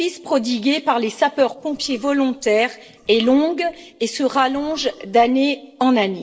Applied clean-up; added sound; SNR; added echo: neural separator model SepFormer DNS4.